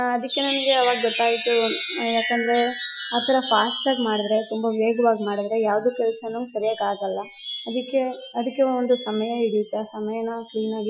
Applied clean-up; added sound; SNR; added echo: classical method Wiener filter.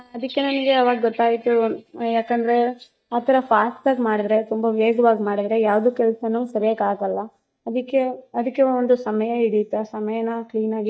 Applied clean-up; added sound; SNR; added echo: neural mask model DeepFilterNet 3.